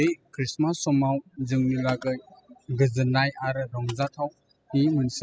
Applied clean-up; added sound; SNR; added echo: classical method spectral subtraction.